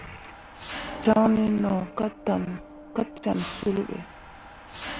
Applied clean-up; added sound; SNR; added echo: none; Mechanisms; 13 dB; none.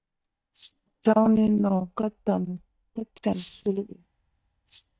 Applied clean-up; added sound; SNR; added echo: neural mask model DeepFilterNet 3.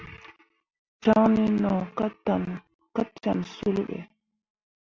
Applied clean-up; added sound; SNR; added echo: none; none; none; none.